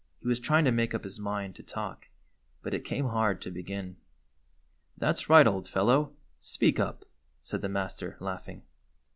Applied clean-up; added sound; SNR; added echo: none; none; none; none.